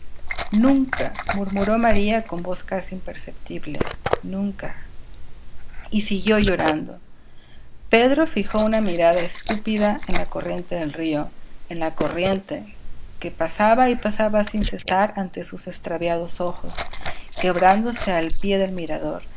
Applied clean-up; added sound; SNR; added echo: neural mask model Resemble Enhance denoiser.